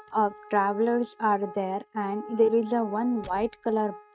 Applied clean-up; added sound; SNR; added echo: neural mask model RNNoise.